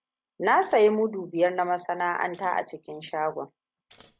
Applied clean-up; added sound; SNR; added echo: none; Scissors; 20 dB; none.